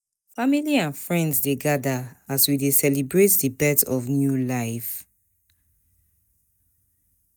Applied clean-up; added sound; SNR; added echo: neural mask model DeepFilterNet 3.